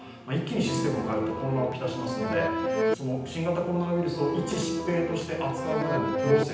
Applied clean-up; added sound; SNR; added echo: none; Accordion; 1 dB; reverberation time 0.9 s.